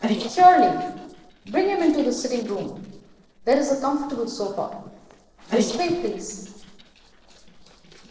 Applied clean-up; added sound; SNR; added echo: neural separator model SepFormer DNS4.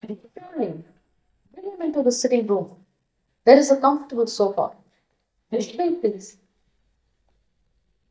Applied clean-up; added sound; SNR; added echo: neural mask model DeepFilterNet 3.